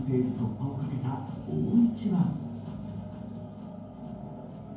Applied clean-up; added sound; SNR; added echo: none; none; none; reverberation time 0.9 s.